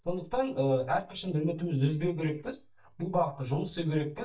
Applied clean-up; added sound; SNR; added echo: neural mask model DeepFilterNet 3.